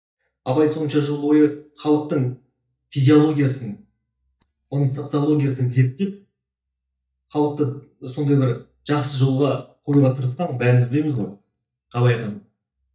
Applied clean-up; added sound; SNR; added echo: neural mask model DeepFilterNet 3.